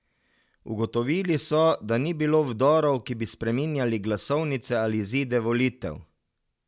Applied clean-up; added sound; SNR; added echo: none; none; none; none.